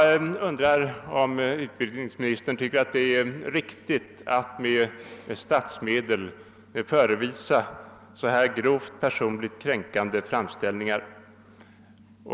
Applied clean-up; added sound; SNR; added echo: none; none; none; none.